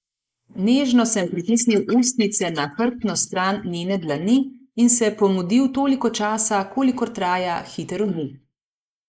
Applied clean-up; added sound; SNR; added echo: neural mask model Resemble Enhance denoiser.